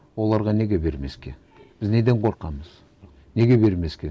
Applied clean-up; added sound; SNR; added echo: none; none; none; none.